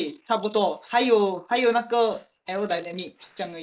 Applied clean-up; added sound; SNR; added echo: neural mask model Resemble Enhance denoiser.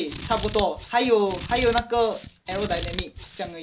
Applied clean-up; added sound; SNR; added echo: none; Scissors; 10 dB; none.